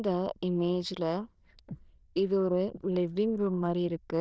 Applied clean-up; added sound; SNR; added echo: neural diffusion model UNIVERSE++.